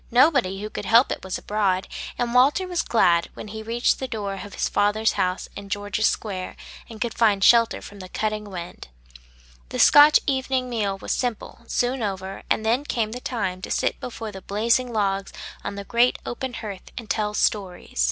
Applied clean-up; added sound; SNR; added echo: none; none; none; none.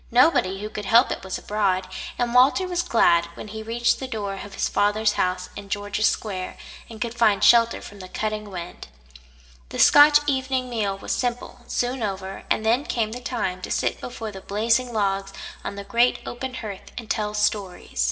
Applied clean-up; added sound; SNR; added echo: none; none; none; reverberation time 1.0 s.